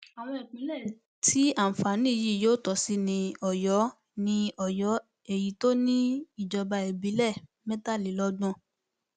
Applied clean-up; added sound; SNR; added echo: none; none; none; none.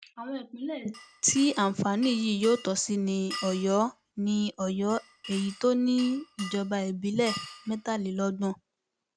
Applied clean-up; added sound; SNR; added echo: none; Glass; 15 dB; none.